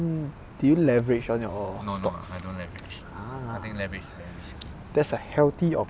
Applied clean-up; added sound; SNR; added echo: none; none; none; none.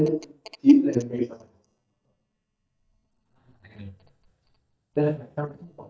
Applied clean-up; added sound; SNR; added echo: neural mask model DeepFilterNet 3.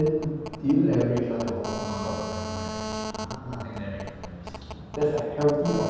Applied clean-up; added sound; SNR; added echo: none; Telephone; 10 dB; reverberation time 1.2 s.